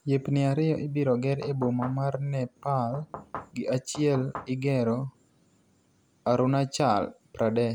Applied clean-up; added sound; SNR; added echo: none; Knock / Wood; 13 dB; none.